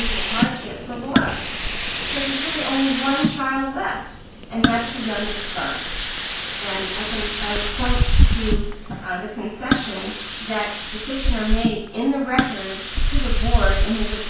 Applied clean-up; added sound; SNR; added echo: none; Hiss; -4 dB; reverberation time 0.5 s.